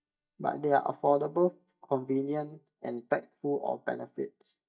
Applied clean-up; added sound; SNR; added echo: neural mask model DeepFilterNet 3.